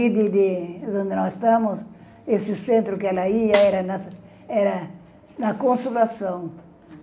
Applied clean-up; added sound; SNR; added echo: none; Snare drum; 12 dB; reverberation time 2.5 s.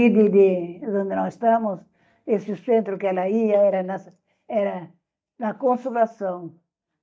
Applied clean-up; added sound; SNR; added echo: neural mask model DeepFilterNet 3.